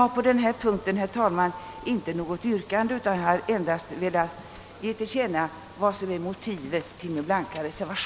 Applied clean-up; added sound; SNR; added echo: none; none; none; none.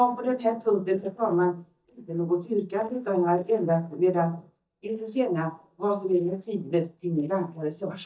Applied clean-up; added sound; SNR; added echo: neural mask model DeepFilterNet 3.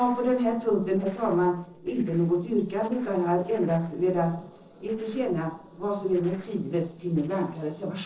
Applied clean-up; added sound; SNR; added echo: neural separator model SepFormer DNS4.